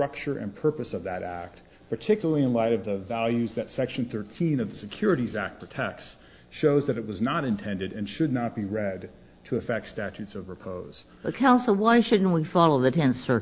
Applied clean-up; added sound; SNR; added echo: none; none; none; none.